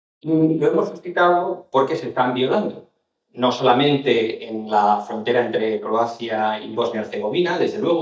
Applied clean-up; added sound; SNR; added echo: neural mask model DeepFilterNet 3.